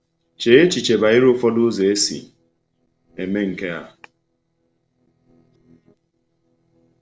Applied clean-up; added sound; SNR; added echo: neural separator model SepFormer DNS4.